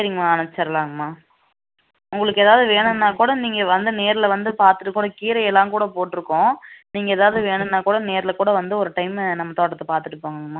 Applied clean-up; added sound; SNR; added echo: none; none; none; none.